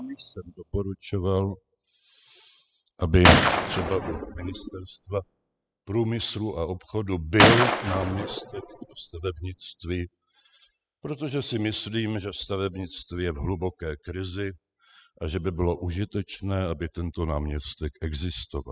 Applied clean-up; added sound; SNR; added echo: classical method spectral subtraction.